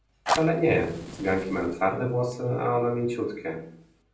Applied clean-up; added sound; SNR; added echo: none; Fire; 10 dB; reverberation time 0.6 s.